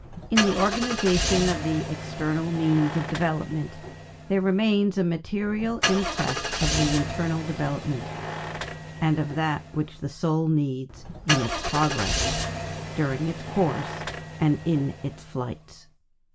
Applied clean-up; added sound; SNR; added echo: none; Engine starting / Car; 5 dB; reverberation time 0.2 s.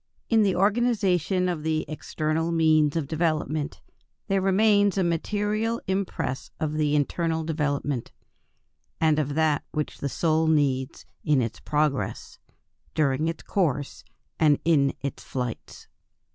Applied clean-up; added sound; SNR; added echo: none; none; none; none.